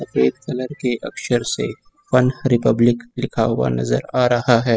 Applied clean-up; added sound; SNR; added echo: classical method spectral subtraction.